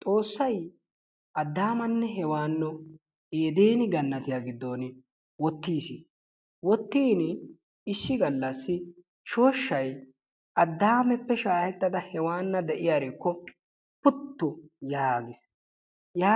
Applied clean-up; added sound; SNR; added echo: none; none; none; none.